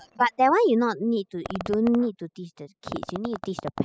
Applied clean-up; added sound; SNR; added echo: classical method spectral subtraction.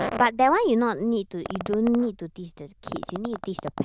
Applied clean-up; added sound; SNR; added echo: neural diffusion model UNIVERSE++.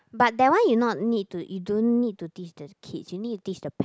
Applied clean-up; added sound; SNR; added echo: none; none; none; none.